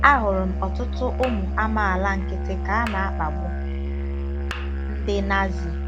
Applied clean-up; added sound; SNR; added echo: none; Musical instrument; 1 dB; none.